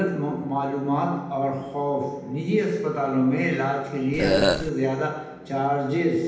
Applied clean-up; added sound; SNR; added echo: none; Burping, eructation; -3 dB; reverberation time 0.9 s.